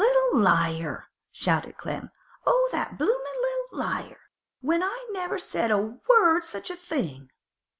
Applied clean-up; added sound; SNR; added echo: none; none; none; none.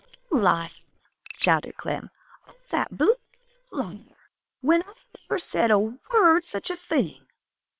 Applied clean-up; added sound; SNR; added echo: neural separator model SepFormer WHAM!.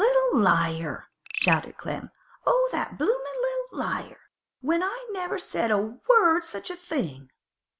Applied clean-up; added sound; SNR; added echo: none; Frog; 10 dB; none.